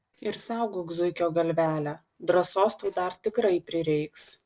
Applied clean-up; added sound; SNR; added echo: neural separator model SepFormer DNS4.